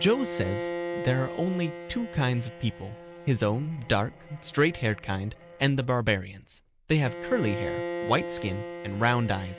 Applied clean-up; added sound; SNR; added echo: none; Bowed string instrument; 9 dB; none.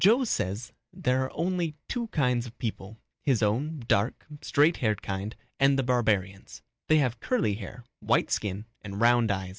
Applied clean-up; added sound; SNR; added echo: none; none; none; none.